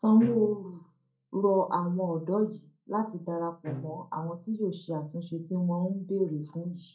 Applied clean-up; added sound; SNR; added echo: neural mask model DeepFilterNet 3.